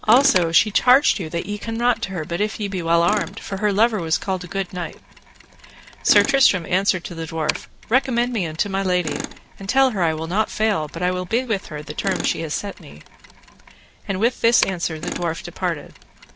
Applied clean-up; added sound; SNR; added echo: none; Mechanisms + Tools; 13 dB; none.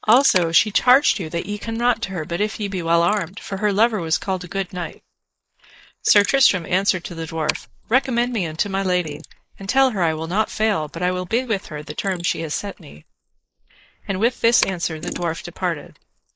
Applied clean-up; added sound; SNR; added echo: neural mask model Resemble Enhance denoiser.